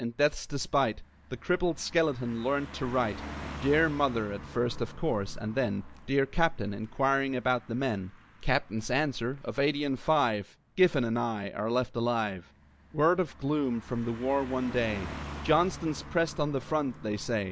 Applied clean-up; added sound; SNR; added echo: none; Car passing by; 16 dB; none.